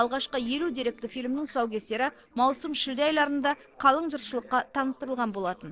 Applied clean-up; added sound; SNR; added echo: neural separator model SepFormer DNS4.